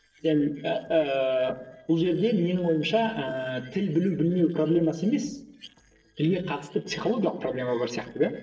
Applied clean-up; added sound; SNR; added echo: neural separator model SepFormer DNS4.